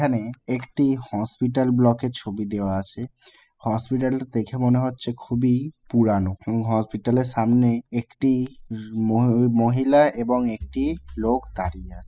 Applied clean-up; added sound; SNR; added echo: classical method spectral subtraction.